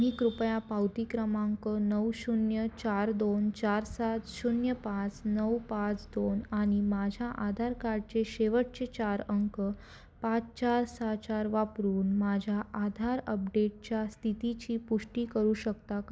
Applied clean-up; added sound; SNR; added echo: none; none; none; none.